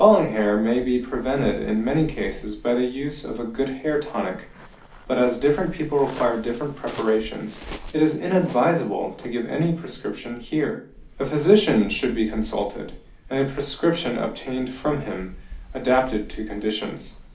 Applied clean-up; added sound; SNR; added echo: none; Waves, surf; 17 dB; reverberation time 0.4 s.